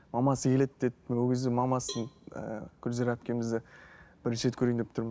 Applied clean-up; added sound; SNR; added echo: none; Cowbell; 19 dB; none.